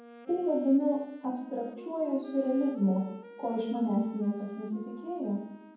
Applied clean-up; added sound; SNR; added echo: none; Wind instrument, woodwind instrument; 19 dB; reverberation time 1.2 s.